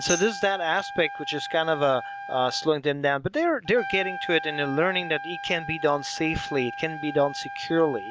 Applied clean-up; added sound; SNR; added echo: none; Trumpet + Tambourine; 10 dB; none.